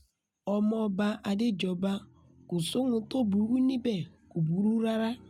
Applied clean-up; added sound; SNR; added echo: none; none; none; none.